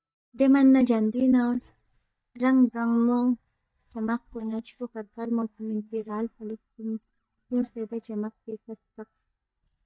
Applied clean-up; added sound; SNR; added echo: neural mask model DeepFilterNet 3.